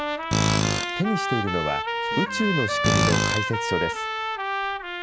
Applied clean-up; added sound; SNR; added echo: none; Tools + Trumpet; -4 dB; none.